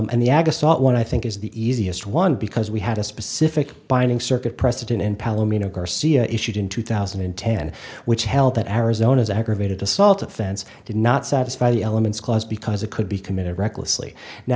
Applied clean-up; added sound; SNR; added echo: none; none; none; none.